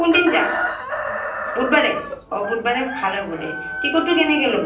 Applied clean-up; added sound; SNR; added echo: none; Chicken, rooster; 6 dB; reverberation time 0.6 s.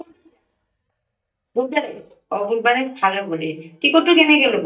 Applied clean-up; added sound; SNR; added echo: neural mask model DeepFilterNet 3.